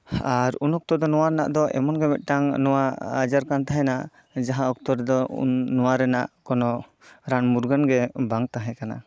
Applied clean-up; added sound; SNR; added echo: none; none; none; none.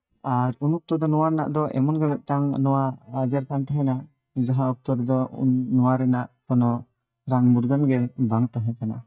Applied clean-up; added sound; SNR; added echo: neural mask model DeepFilterNet 3.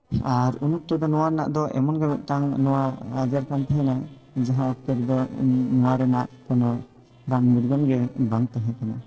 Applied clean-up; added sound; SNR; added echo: neural separator model SepFormer DNS4.